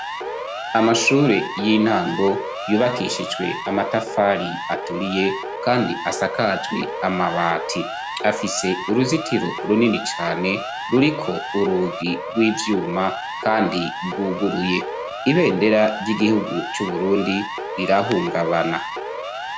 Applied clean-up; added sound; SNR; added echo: none; Siren; 7 dB; none.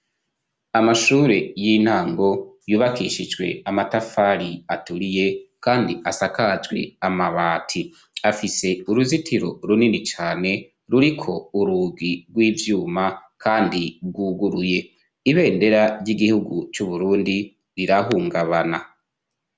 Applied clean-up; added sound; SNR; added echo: none; none; none; none.